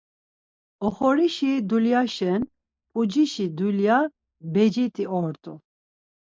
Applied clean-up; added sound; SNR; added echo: neural mask model Resemble Enhance denoiser.